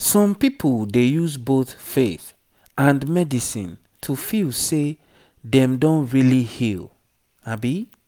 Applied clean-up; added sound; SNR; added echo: none; none; none; none.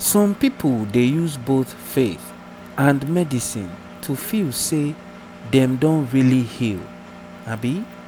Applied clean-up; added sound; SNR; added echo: none; Engine; 18 dB; none.